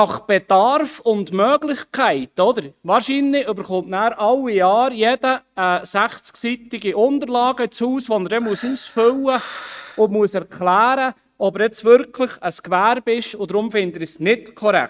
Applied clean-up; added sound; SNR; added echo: neural mask model RNNoise.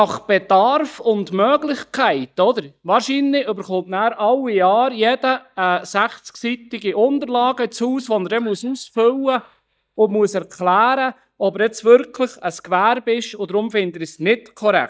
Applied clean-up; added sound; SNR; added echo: neural mask model DeepFilterNet 3.